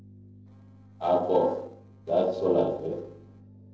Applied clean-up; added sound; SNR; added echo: neural separator model SepFormer DNS4.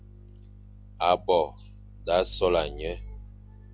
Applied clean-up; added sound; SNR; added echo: none; none; none; none.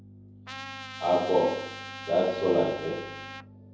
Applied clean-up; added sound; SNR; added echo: none; Trumpet; 12 dB; reverberation time 0.9 s.